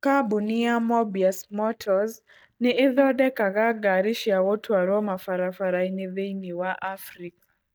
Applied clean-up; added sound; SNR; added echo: neural mask model DeepFilterNet 3.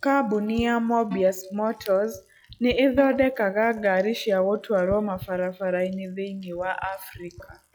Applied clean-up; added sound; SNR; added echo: classical method log-MMSE.